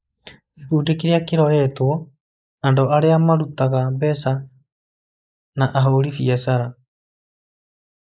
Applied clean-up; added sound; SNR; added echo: neural mask model Resemble Enhance denoiser.